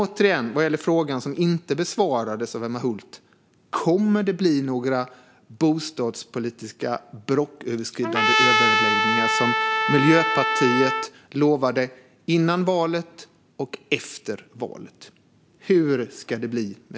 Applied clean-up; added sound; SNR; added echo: none; Trumpet; -2 dB; none.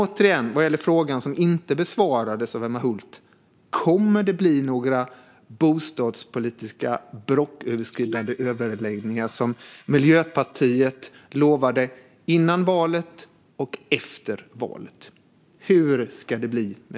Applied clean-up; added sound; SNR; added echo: neural mask model Resemble Enhance denoiser.